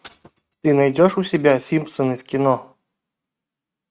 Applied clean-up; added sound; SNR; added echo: neural mask model RNNoise.